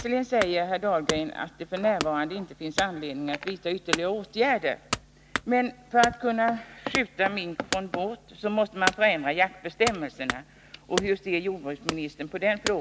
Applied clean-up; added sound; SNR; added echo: none; Wood / Domestic sounds, home sounds; 9 dB; none.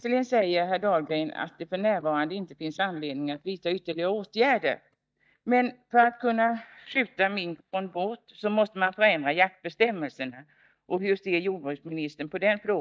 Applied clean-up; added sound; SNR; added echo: neural mask model DeepFilterNet 3.